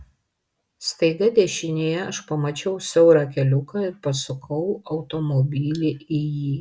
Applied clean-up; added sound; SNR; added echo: none; none; none; none.